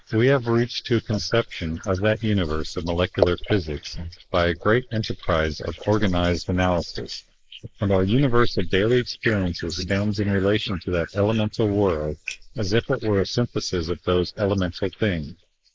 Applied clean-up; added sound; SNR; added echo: neural mask model Resemble Enhance denoiser.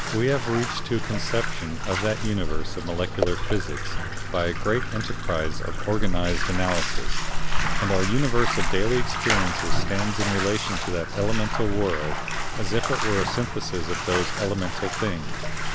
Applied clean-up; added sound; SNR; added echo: none; Bathtub (filling or washing); -3 dB; none.